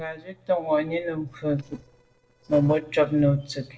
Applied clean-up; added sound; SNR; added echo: neural separator model SepFormer DNS4.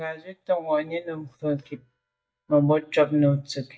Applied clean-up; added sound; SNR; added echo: neural mask model DeepFilterNet 3.